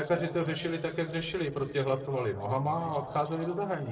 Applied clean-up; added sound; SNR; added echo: neural separator model SepFormer DNS4.